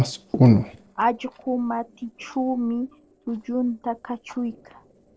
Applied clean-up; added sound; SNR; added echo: neural separator model SepFormer DNS4.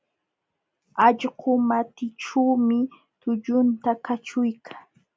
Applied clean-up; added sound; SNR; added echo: none; none; none; none.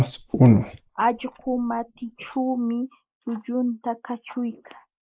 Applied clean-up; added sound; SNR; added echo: neural mask model Resemble Enhance denoiser.